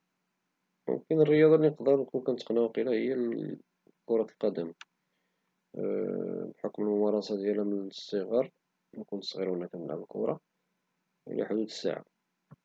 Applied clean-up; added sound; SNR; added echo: none; none; none; none.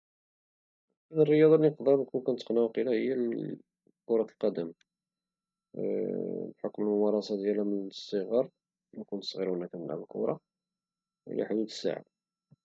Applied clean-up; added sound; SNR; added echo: neural mask model DeepFilterNet 3.